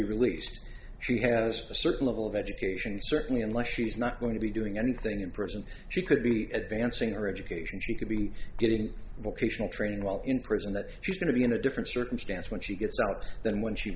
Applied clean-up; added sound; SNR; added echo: none; none; none; none.